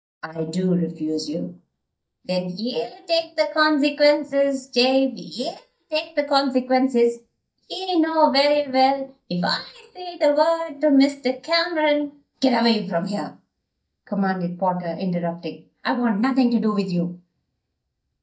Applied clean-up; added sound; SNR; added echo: neural mask model DeepFilterNet 3.